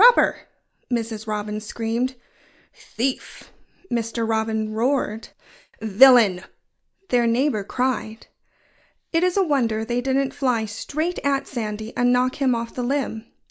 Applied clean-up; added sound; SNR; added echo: none; none; none; none.